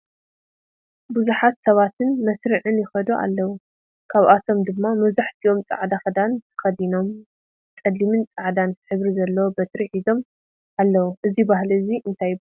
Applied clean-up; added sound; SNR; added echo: none; none; none; none.